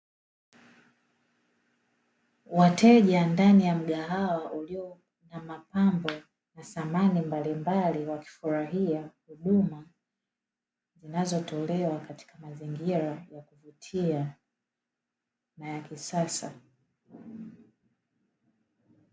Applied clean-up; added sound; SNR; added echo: none; none; none; none.